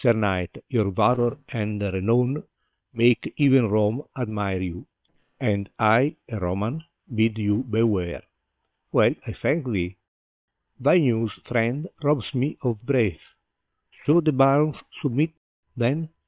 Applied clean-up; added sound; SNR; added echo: neural separator model SepFormer WHAM!.